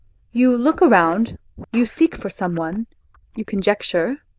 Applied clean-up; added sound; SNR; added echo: neural diffusion model UNIVERSE++.